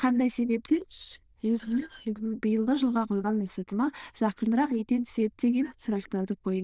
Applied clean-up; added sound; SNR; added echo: neural diffusion model UNIVERSE++.